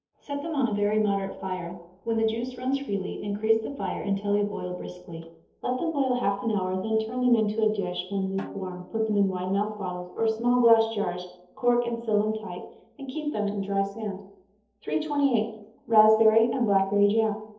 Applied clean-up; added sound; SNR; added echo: neural separator model SepFormer DNS4.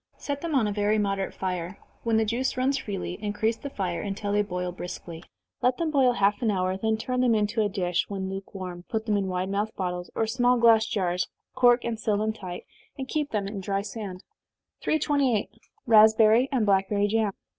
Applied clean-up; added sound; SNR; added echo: none; none; none; none.